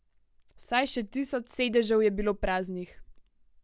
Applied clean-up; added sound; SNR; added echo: none; none; none; none.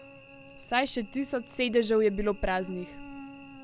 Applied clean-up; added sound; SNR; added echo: none; Cricket / Buzz; 18 dB; none.